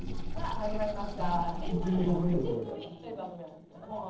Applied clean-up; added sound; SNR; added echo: neural separator model SepFormer DNS4.